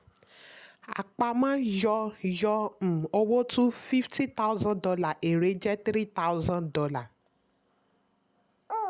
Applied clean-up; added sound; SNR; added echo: none; none; none; none.